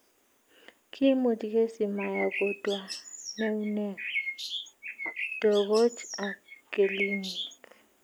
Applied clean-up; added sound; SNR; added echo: none; Bird; 7 dB; none.